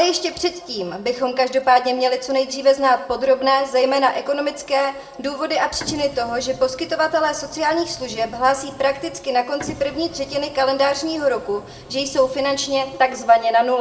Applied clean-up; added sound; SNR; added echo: none; Printer; 20 dB; reverberation time 0.8 s.